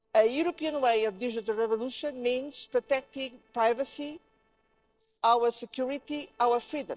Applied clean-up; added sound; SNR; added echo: neural separator model SepFormer DNS4.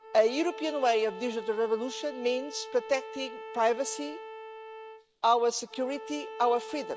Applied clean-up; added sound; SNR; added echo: none; Bowed string instrument; 13 dB; none.